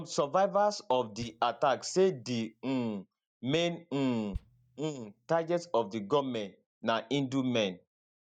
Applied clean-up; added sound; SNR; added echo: neural mask model DeepFilterNet 3.